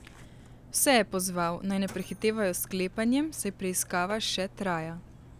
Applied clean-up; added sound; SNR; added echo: none; Mechanisms; 19 dB; none.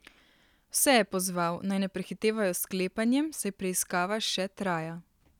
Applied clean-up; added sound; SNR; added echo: none; none; none; none.